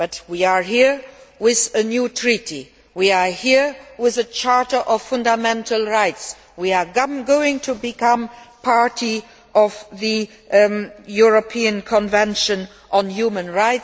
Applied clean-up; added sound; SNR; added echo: none; none; none; none.